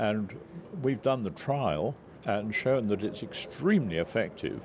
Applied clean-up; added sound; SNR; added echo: none; none; none; none.